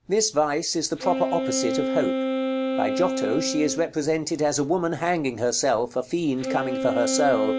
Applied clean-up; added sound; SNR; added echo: none; Wind instrument, woodwind instrument; 4 dB; none.